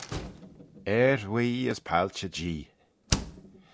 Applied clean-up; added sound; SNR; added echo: none; Slam; 9 dB; none.